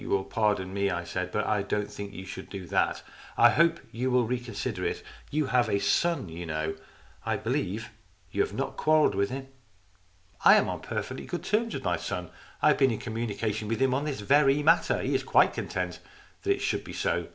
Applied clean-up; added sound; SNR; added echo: none; none; none; none.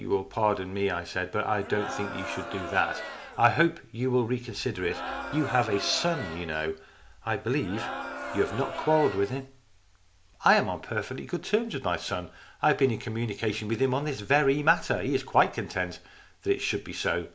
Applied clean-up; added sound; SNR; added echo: none; Crowd; 9 dB; none.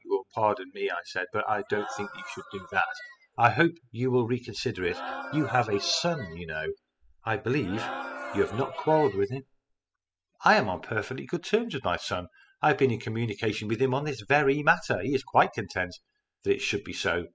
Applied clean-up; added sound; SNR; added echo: classical method spectral subtraction.